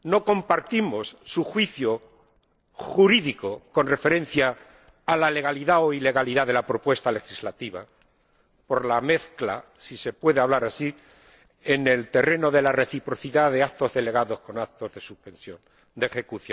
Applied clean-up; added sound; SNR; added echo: neural separator model SepFormer DNS4.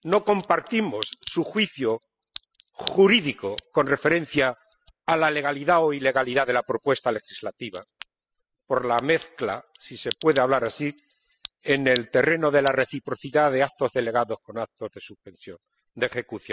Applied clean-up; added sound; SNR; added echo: classical method spectral subtraction.